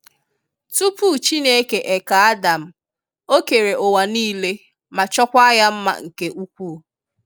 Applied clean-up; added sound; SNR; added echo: none; none; none; none.